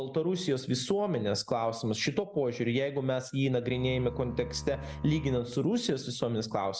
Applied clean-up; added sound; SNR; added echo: none; Bowed string instrument; 12 dB; none.